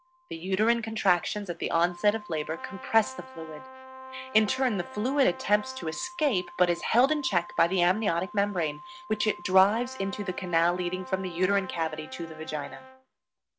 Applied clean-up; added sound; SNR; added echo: none; Organ + Brass instrument; 16 dB; none.